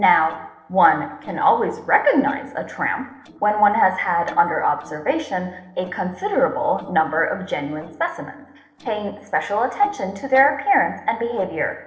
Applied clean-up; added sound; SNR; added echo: neural separator model SepFormer DNS4.